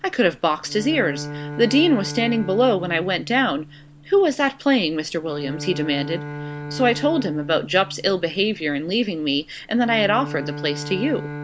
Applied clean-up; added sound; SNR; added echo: none; Bowed string instrument; 12 dB; none.